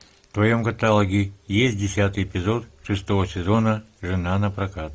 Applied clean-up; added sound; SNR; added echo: none; none; none; none.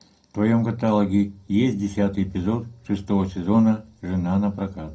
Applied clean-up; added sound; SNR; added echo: none; none; none; reverberation time 0.2 s.